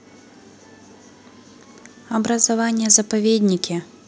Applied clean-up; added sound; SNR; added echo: none; none; none; none.